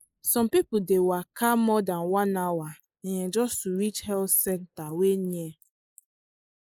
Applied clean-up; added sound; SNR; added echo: neural mask model Resemble Enhance denoiser.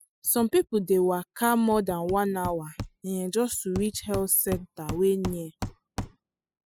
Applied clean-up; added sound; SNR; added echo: classical method spectral subtraction.